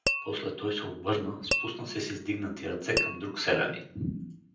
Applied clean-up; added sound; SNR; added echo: none; Tap / Glass; 4 dB; reverberation time 0.6 s.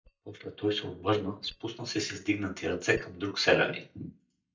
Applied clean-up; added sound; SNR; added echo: neural mask model DeepFilterNet 3.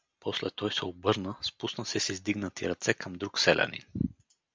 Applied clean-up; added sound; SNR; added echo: none; none; none; none.